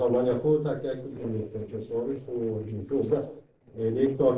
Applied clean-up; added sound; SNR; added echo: neural separator model SepFormer DNS4.